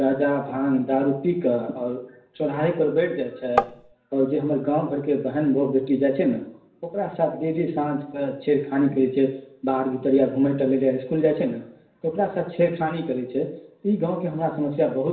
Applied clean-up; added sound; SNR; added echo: none; Tap; 0 dB; reverberation time 0.7 s.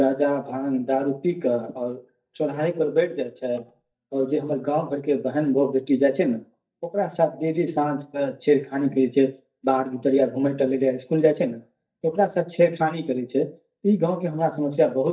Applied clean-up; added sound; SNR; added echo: neural mask model DeepFilterNet 3.